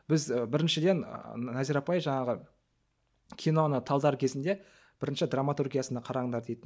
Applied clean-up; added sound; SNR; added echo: none; none; none; none.